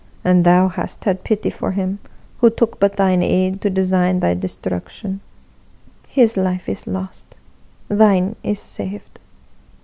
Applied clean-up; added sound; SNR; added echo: none; none; none; none.